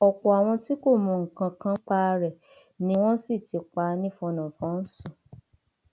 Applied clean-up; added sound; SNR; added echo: none; none; none; none.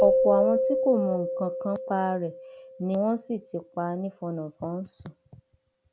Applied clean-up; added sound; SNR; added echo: none; Keyboard (musical); 0 dB; none.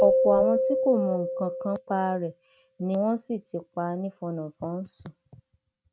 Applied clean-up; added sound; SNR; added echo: neural mask model RNNoise.